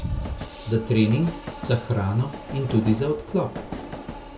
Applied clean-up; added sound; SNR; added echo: none; Train; 9 dB; reverberation time 0.2 s.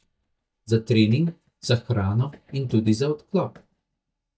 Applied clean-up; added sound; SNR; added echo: neural mask model DeepFilterNet 3.